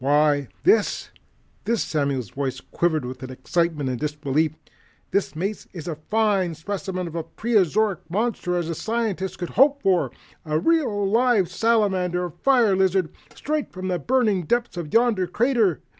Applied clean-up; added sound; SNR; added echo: none; none; none; none.